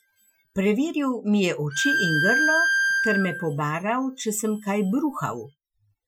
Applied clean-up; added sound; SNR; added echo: classical method Wiener filter.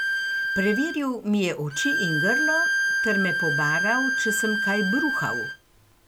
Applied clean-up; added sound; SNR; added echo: none; Bowed string instrument; -2 dB; none.